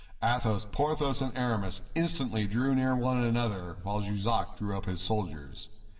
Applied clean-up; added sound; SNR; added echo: none; none; none; reverberation time 1.7 s.